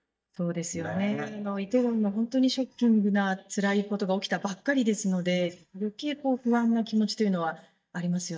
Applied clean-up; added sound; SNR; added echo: neural mask model DeepFilterNet 3.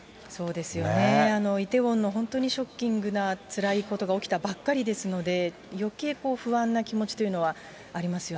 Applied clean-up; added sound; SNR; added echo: none; none; none; none.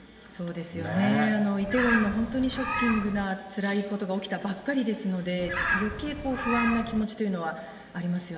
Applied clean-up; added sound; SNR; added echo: none; Bird; 3 dB; reverberation time 3.0 s.